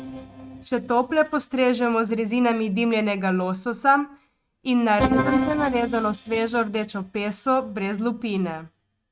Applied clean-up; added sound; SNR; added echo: neural mask model RNNoise.